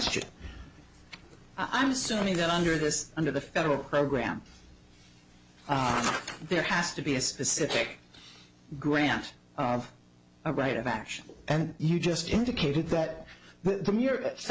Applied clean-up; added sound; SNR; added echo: none; none; none; none.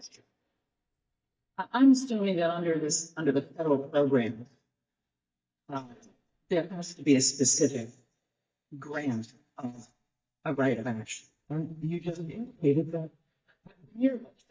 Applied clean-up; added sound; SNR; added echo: neural mask model DeepFilterNet 3.